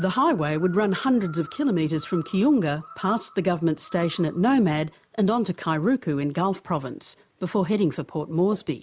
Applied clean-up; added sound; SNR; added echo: none; none; none; none.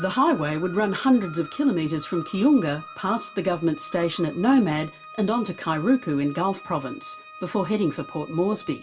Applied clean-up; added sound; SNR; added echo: none; Organ; 19 dB; reverberation time 0.2 s.